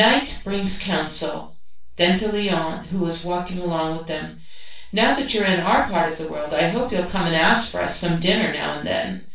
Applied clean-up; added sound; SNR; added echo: none; none; none; reverberation time 0.3 s.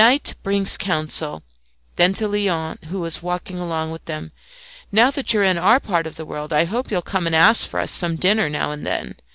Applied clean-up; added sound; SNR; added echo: none; none; none; none.